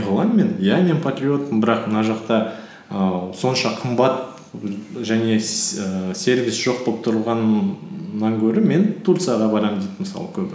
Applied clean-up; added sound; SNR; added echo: none; none; none; none.